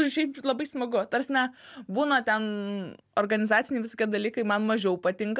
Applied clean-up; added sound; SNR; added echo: none; none; none; none.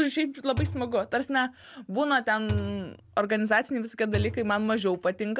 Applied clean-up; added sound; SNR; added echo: none; Thump, thud; 7 dB; none.